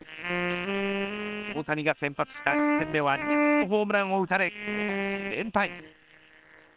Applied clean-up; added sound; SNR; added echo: neural separator model SepFormer WHAM!.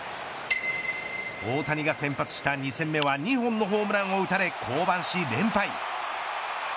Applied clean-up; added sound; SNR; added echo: none; none; none; none.